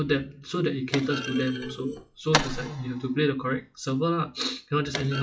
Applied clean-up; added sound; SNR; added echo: classical method WPE with log-MMSE.